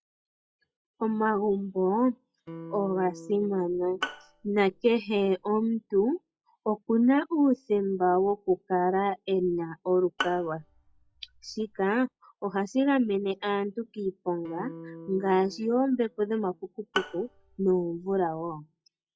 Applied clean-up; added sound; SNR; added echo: classical method log-MMSE.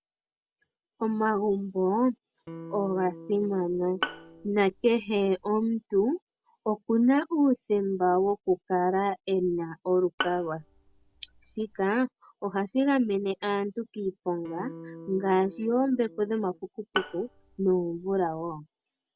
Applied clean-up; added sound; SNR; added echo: none; Bowed string instrument + Electric guitar; 13 dB; none.